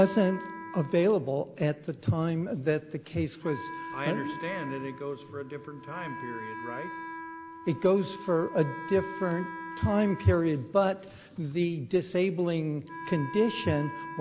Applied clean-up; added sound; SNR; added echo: none; Wind instrument, woodwind instrument; 13 dB; none.